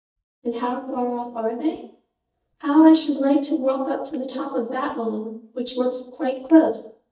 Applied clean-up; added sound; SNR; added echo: neural mask model DeepFilterNet 3.